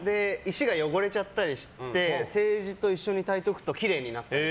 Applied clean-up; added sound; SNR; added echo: none; none; none; none.